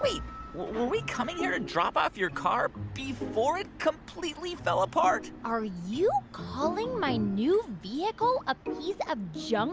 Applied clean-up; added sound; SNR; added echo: none; none; none; none.